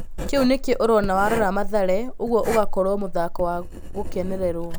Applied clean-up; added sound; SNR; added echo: none; Writing; 4 dB; none.